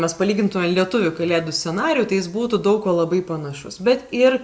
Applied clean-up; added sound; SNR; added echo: none; none; none; none.